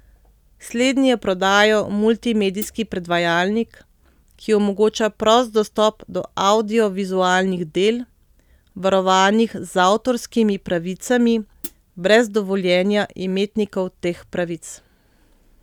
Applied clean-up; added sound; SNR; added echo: none; Hi-hat; 15 dB; none.